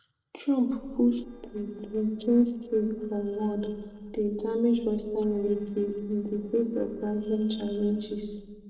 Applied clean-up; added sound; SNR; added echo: neural separator model SepFormer DNS4.